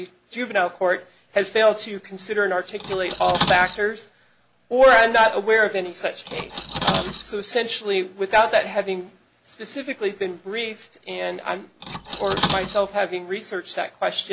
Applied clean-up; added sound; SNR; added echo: none; Cutlery, silverware; 5 dB; none.